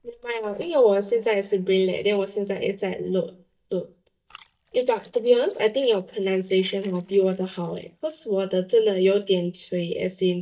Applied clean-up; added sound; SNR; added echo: neural mask model DeepFilterNet 3.